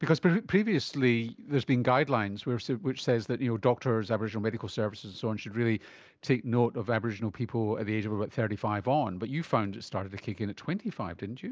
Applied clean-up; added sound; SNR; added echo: none; none; none; none.